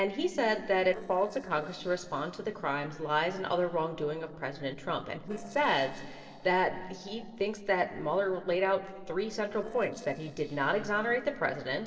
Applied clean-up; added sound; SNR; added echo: neural separator model SepFormer DNS4.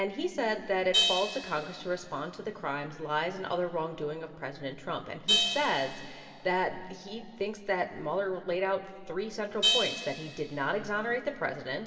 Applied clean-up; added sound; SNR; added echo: none; Crash cymbal; 3 dB; reverberation time 2.3 s.